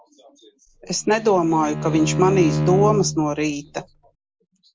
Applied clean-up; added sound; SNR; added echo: none; Bowed string instrument; 4 dB; none.